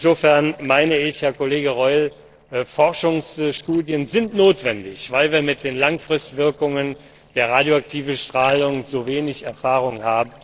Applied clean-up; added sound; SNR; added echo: neural separator model SepFormer DNS4.